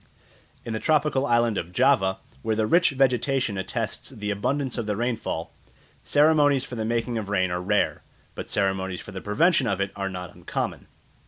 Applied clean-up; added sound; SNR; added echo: none; none; none; none.